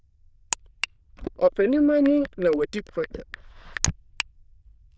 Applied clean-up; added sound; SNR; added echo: neural diffusion model UNIVERSE++.